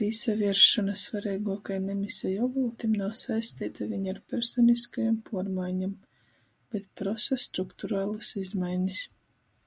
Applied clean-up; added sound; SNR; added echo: none; none; none; none.